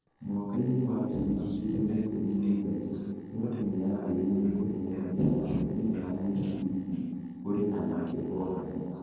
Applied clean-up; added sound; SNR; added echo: neural separator model SepFormer DNS4.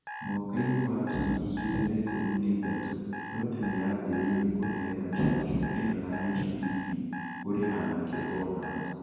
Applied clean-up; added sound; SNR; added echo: none; Alarm; 12 dB; reverberation time 2.0 s.